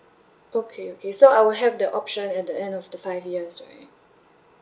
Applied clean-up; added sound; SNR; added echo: none; none; none; none.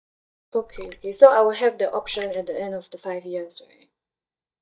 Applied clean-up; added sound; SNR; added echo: neural mask model DeepFilterNet 3.